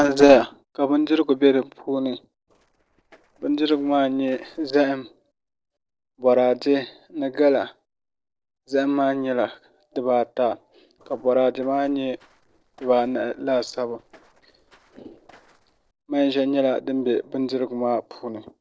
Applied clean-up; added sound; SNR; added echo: neural separator model SepFormer DNS4.